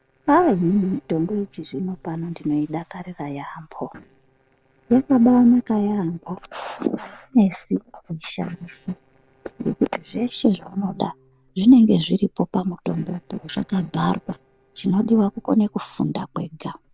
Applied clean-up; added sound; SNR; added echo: neural separator model SepFormer DNS4.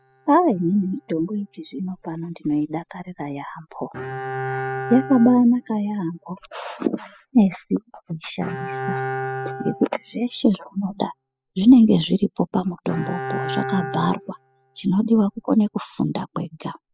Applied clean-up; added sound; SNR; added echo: classical method spectral subtraction.